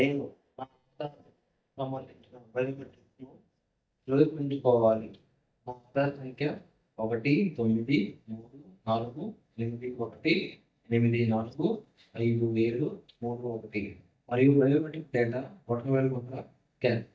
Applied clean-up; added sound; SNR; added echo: neural mask model DeepFilterNet 3.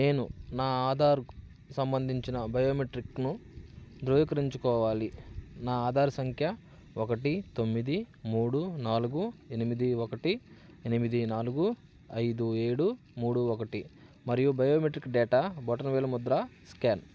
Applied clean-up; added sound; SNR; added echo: none; none; none; none.